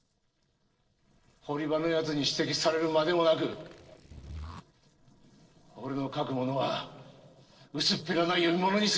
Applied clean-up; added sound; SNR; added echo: neural separator model SepFormer DNS4.